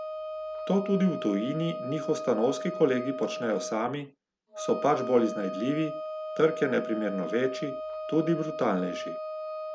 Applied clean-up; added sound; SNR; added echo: none; Wind instrument, woodwind instrument; 7 dB; none.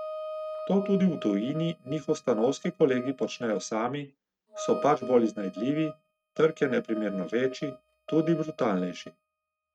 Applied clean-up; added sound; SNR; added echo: neural mask model RNNoise.